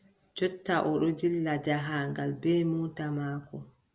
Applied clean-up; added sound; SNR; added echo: none; none; none; none.